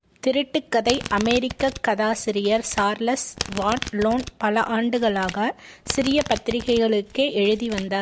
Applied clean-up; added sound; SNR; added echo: none; Domestic sounds, home sounds; 13 dB; none.